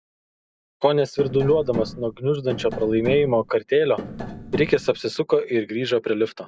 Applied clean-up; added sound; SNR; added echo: none; Tap; 10 dB; none.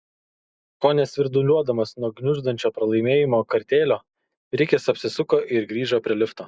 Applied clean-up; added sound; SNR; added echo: none; none; none; none.